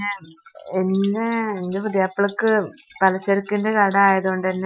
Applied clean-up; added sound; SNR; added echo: classical method Wiener filter.